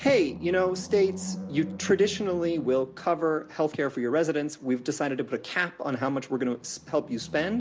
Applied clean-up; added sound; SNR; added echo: none; Animal; 15 dB; none.